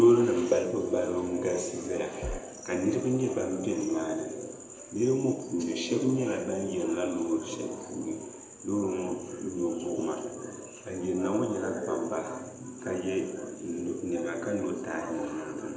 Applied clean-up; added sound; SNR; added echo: none; Bass drum; 8 dB; reverberation time 0.7 s.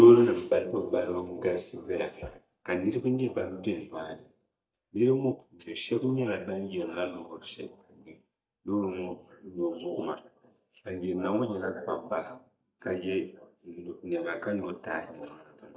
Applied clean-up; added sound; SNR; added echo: neural mask model DeepFilterNet 3.